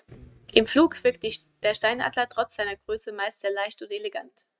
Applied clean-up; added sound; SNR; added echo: neural mask model RNNoise.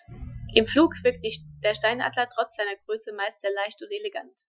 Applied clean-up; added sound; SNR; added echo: classical method Wiener filter.